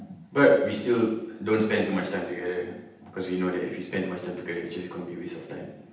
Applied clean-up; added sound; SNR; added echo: none; none; none; reverberation time 0.9 s.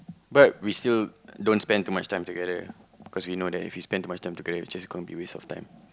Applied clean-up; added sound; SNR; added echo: none; none; none; none.